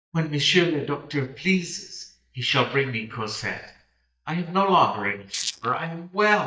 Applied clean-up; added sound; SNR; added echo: neural mask model DeepFilterNet 3.